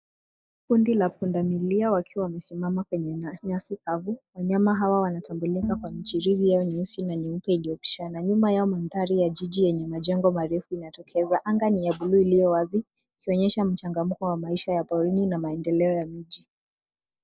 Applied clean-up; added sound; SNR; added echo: neural mask model DeepFilterNet 3.